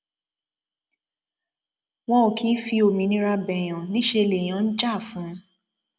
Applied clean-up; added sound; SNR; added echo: none; none; none; none.